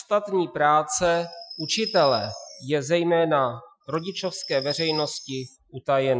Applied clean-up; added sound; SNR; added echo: classical method Wiener filter.